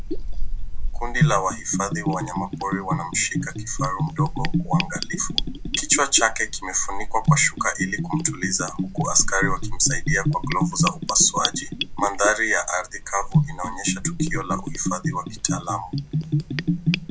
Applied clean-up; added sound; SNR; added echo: none; Wind + Bathtub (filling or washing) / Gurgling; -1 dB; none.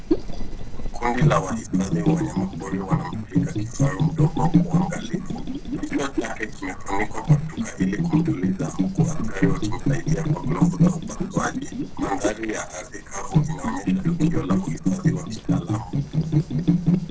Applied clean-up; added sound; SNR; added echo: neural separator model SepFormer DNS4.